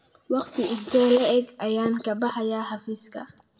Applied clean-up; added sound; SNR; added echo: none; none; none; reverberation time 0.5 s.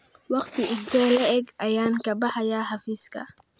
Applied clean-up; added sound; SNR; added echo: none; none; none; none.